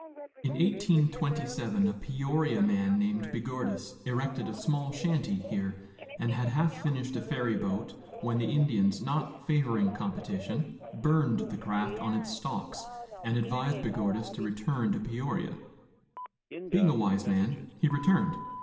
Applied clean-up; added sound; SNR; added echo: none; Telephone; 15 dB; reverberation time 1.2 s.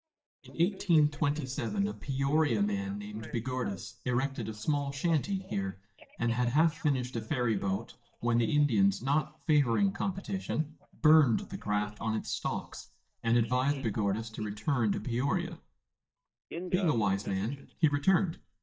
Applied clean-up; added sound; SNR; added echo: neural mask model DeepFilterNet 3.